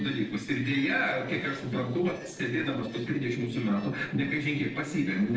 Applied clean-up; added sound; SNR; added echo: neural separator model SepFormer DNS4.